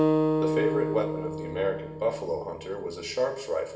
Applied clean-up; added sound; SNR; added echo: none; Acoustic guitar; -1 dB; reverberation time 0.8 s.